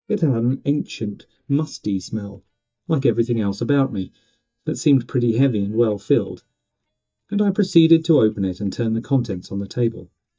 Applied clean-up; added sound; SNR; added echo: neural mask model DeepFilterNet 3.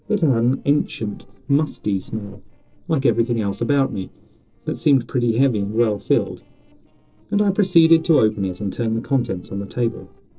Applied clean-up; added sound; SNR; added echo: neural separator model SepFormer DNS4.